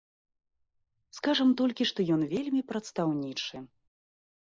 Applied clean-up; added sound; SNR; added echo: neural mask model Resemble Enhance denoiser.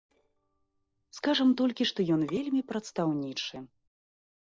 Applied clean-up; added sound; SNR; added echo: neural separator model SepFormer DNS4.